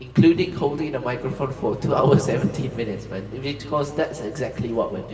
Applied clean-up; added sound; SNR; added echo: none; Accelerating, revving, vroom; 19 dB; reverberation time 2.0 s.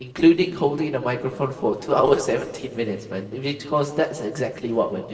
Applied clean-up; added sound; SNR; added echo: neural separator model SepFormer DNS4.